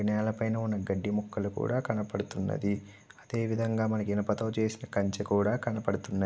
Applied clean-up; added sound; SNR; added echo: none; none; none; none.